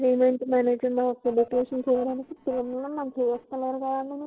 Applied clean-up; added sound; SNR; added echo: neural separator model SepFormer DNS4.